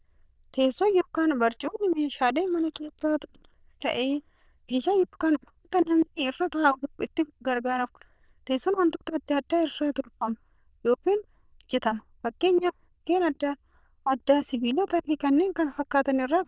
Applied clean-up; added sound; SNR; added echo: neural diffusion model UNIVERSE++.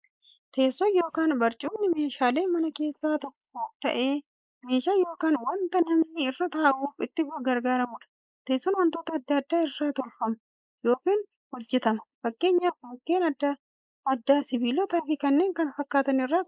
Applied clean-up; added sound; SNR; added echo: neural mask model Resemble Enhance denoiser.